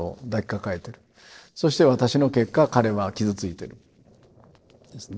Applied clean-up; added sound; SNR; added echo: neural separator model SepFormer DNS4.